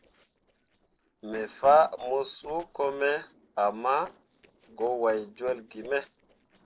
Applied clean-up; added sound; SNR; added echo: neural separator model SepFormer DNS4.